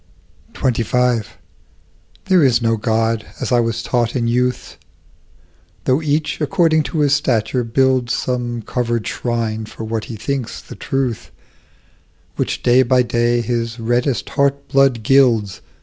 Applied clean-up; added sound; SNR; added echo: none; none; none; none.